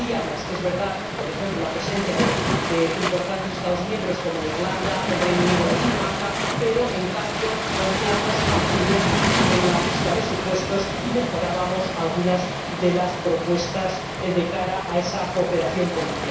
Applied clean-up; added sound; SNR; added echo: none; Waves, surf; 0 dB; reverberation time 0.7 s.